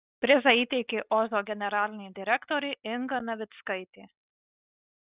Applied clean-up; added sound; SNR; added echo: none; none; none; none.